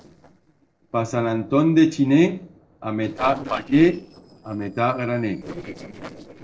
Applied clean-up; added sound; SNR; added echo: neural separator model SepFormer DNS4.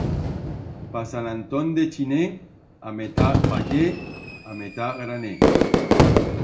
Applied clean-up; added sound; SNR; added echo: none; Fireworks; -4 dB; reverberation time 0.4 s.